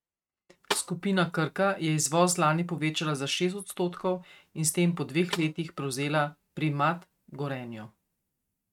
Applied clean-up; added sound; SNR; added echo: neural mask model RNNoise.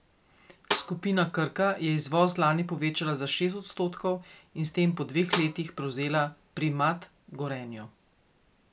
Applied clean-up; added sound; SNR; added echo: none; Snare drum; 7 dB; none.